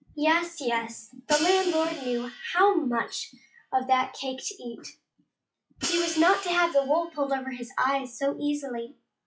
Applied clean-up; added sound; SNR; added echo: classical method log-MMSE.